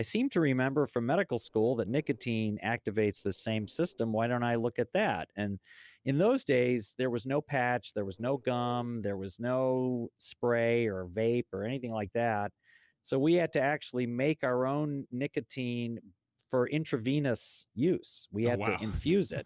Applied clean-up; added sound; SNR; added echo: neural separator model SepFormer DNS4.